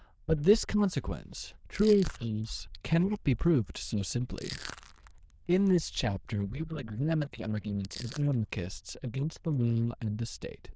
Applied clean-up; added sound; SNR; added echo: neural diffusion model UNIVERSE++.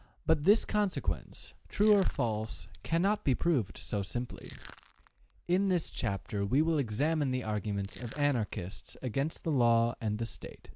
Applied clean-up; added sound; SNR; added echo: none; Crushing; 20 dB; none.